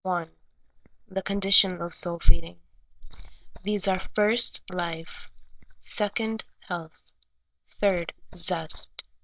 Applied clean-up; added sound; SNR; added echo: neural mask model DeepFilterNet 3.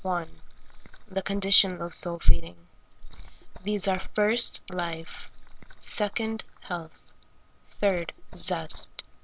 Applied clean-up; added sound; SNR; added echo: none; Liquid; 15 dB; none.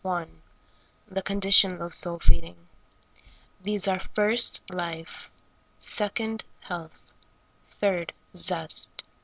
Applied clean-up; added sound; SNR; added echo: none; none; none; none.